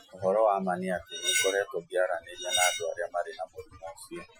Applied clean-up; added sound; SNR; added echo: classical method Wiener filter.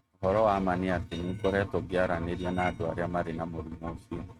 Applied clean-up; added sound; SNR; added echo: neural mask model RNNoise.